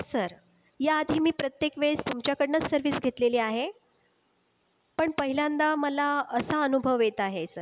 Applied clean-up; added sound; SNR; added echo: none; none; none; none.